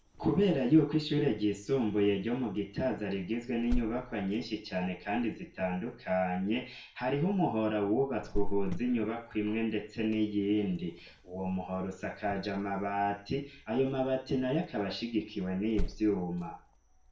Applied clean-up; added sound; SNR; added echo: none; Cricket; 9 dB; reverberation time 0.4 s.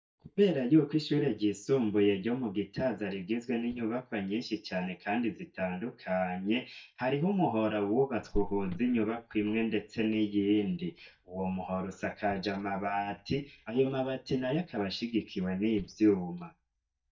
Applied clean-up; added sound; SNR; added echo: neural mask model DeepFilterNet 3.